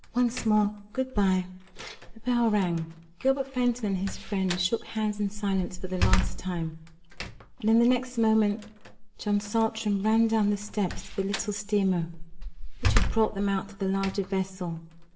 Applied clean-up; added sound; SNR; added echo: none; Slam; 5 dB; reverberation time 0.7 s.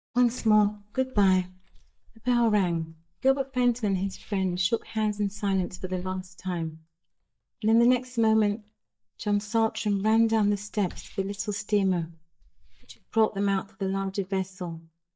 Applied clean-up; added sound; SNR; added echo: neural mask model DeepFilterNet 3.